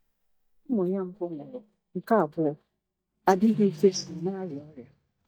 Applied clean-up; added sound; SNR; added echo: neural mask model DeepFilterNet 3.